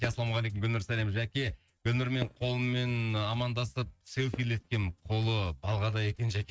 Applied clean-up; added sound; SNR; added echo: neural mask model RNNoise.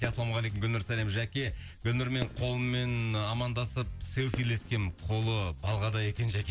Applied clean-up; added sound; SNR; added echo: none; Fireworks; 17 dB; none.